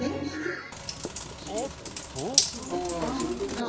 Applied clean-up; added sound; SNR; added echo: none; Bathtub (filling or washing); 0 dB; none.